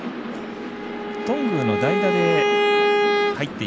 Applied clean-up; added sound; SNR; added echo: none; Bowed string instrument; -3 dB; none.